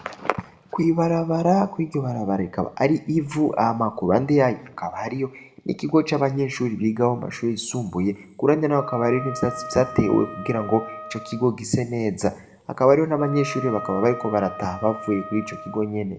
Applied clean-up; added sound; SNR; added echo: none; Wind instrument, woodwind instrument; 12 dB; reverberation time 0.6 s.